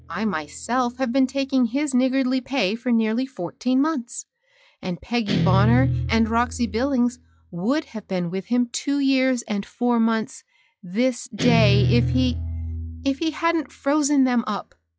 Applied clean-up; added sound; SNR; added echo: classical method log-MMSE.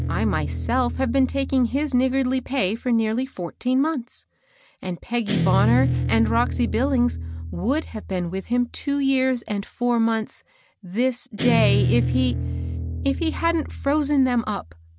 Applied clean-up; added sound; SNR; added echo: none; Guitar; 4 dB; none.